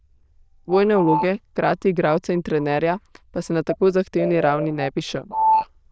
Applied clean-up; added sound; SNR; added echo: neural diffusion model UNIVERSE++.